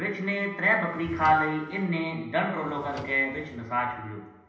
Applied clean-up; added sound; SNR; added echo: none; Drawer open or close; 19 dB; reverberation time 0.8 s.